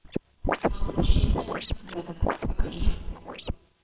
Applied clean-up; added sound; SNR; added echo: neural separator model SepFormer WHAMR!.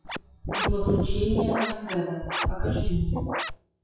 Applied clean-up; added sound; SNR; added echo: classical method WPE with log-MMSE.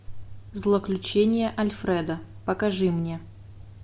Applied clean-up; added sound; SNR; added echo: none; none; none; none.